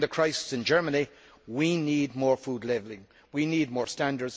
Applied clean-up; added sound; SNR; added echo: none; none; none; none.